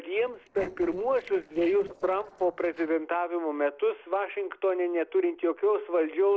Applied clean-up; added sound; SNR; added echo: neural separator model SepFormer DNS4.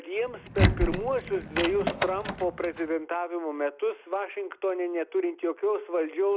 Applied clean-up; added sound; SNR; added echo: none; Door; 0 dB; none.